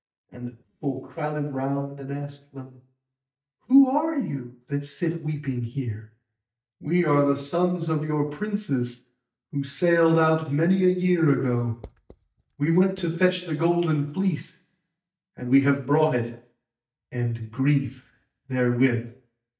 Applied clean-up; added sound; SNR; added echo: neural mask model DeepFilterNet 3.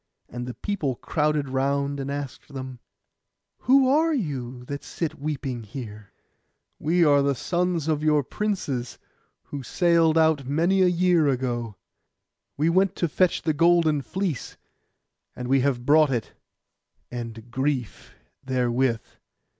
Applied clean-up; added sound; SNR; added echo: none; none; none; none.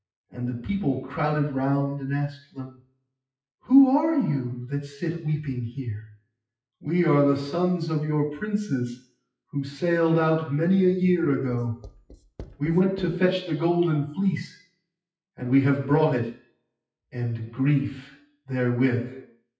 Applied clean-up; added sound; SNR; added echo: classical method WPE with log-MMSE.